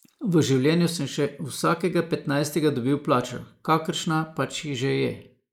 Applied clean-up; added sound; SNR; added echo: neural mask model Resemble Enhance denoiser.